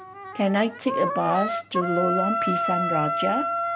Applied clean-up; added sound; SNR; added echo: none; Wind instrument, woodwind instrument; 1 dB; none.